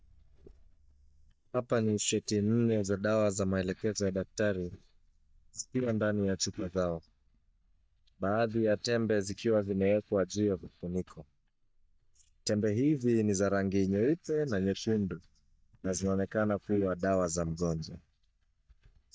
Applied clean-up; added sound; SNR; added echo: neural mask model DeepFilterNet 3.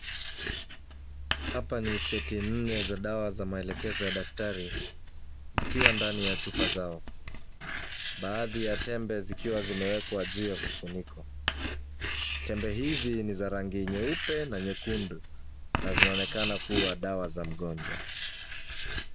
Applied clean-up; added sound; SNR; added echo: none; Writing; -1 dB; none.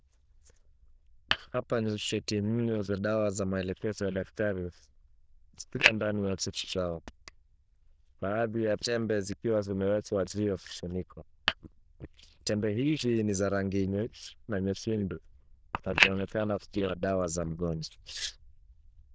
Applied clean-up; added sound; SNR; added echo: neural diffusion model UNIVERSE++.